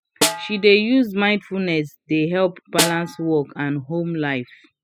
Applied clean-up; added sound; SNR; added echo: classical method spectral subtraction.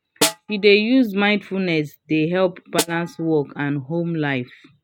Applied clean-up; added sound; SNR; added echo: neural mask model RNNoise.